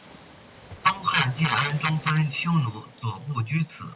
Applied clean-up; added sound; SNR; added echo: none; Waves, surf; 20 dB; none.